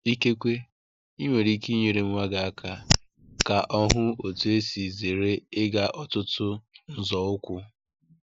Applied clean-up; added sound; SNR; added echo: neural mask model Resemble Enhance denoiser.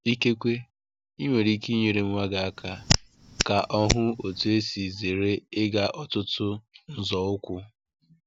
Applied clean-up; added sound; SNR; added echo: none; Hands; 2 dB; none.